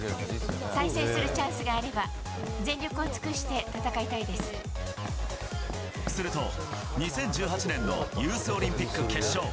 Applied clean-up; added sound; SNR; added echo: none; Walk, footsteps / Siren; 15 dB; none.